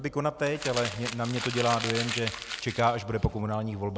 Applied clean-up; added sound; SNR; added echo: none; Crumpling, crinkling; 7 dB; none.